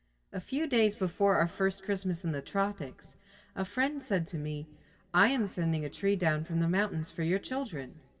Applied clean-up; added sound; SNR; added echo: none; none; none; reverberation time 1.5 s.